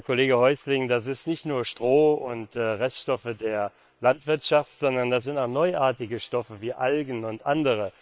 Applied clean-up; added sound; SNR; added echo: neural separator model SepFormer WHAM!.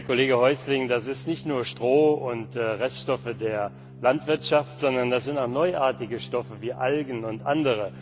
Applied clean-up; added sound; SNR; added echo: none; Organ; 16 dB; none.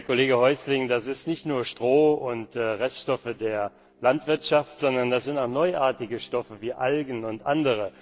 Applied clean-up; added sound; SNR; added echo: neural separator model SepFormer DNS4.